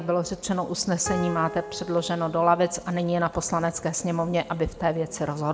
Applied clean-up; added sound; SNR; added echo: none; Piano; 10 dB; reverberation time 1.1 s.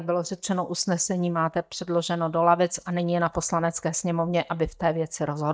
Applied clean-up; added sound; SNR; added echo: neural mask model DeepFilterNet 3.